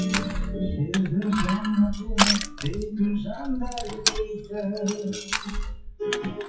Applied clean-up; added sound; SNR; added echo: classical method WPE with log-MMSE.